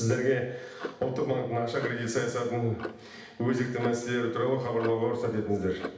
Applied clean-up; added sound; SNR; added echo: none; Clock; 15 dB; reverberation time 0.8 s.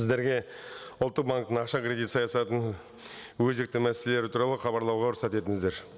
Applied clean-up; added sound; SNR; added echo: none; none; none; none.